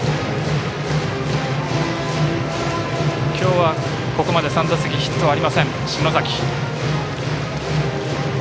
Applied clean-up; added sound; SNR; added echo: none; Wind instrument, woodwind instrument; 19 dB; none.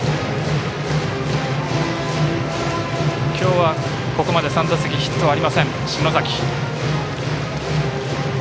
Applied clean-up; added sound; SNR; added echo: none; none; none; none.